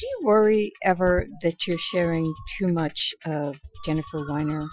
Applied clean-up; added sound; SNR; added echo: classical method Wiener filter.